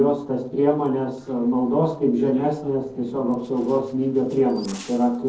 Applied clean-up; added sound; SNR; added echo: neural separator model SepFormer DNS4.